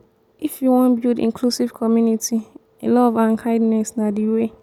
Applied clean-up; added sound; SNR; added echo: none; none; none; none.